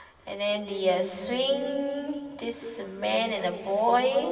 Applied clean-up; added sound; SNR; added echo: none; none; none; reverberation time 2.6 s.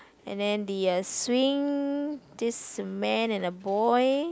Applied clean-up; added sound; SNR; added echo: none; none; none; none.